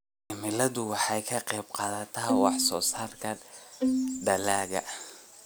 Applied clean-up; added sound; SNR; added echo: none; Bowed string instrument; 1 dB; none.